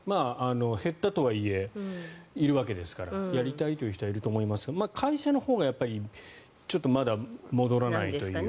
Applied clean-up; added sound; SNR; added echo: none; none; none; none.